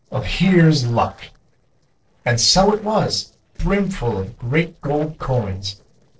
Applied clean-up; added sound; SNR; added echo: neural separator model SepFormer DNS4.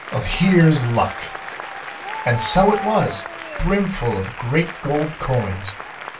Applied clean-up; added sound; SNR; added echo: none; Applause; 11 dB; reverberation time 0.2 s.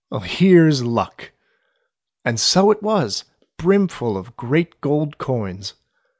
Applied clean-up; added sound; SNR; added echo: none; none; none; none.